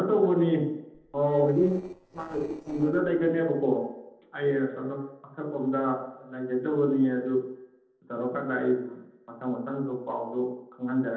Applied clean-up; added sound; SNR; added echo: neural separator model SepFormer DNS4.